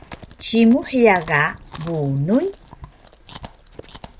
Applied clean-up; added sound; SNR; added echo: none; Chewing, mastication; 20 dB; none.